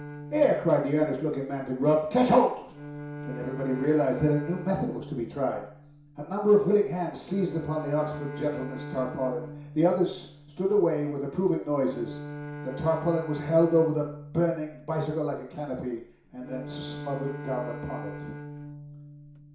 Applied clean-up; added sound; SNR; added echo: none; Bowed string instrument; 13 dB; reverberation time 0.6 s.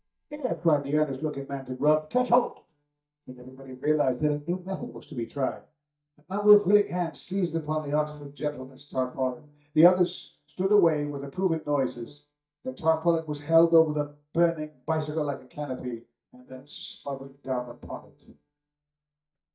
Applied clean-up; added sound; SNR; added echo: neural mask model DeepFilterNet 3.